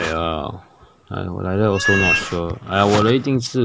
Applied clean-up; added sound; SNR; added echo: none; Meow; 1 dB; none.